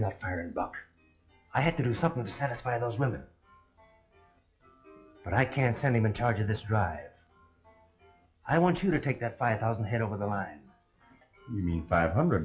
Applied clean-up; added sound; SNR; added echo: classical method log-MMSE.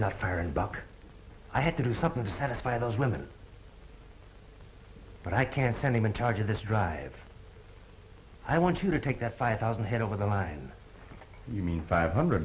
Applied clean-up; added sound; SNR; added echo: none; none; none; none.